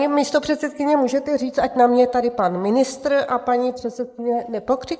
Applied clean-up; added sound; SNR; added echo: neural mask model Resemble Enhance denoiser.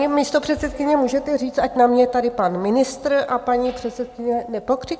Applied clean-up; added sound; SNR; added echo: none; none; none; none.